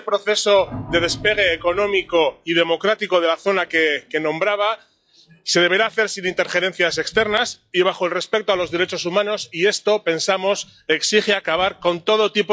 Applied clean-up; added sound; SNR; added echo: classical method log-MMSE.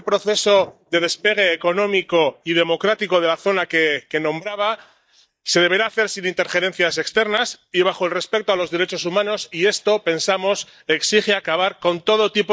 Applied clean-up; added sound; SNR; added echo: neural mask model DeepFilterNet 3.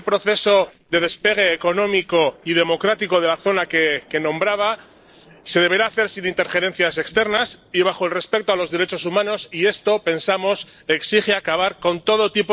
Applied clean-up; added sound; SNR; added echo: neural separator model SepFormer DNS4.